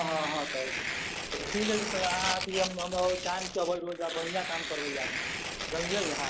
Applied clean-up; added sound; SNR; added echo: none; Tearing; 2 dB; none.